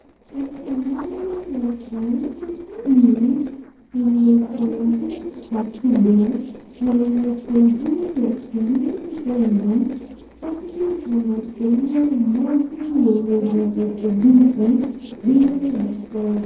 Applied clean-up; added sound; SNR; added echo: neural separator model SepFormer DNS4.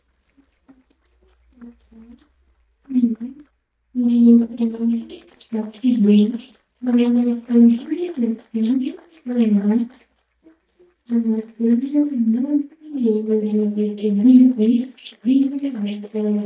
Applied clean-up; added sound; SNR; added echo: neural mask model DeepFilterNet 3.